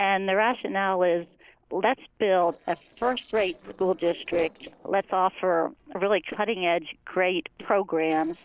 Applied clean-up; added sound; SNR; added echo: neural separator model SepFormer DNS4.